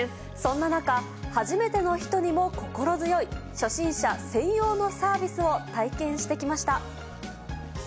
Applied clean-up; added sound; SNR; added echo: none; none; none; none.